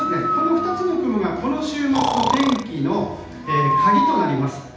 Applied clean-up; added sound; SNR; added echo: none; Breathing; 1 dB; reverberation time 0.8 s.